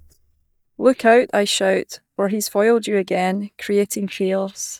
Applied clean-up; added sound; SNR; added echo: neural mask model DeepFilterNet 3.